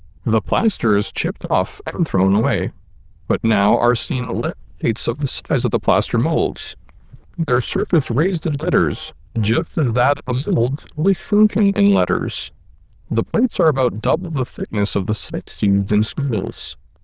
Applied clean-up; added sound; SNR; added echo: neural diffusion model UNIVERSE++.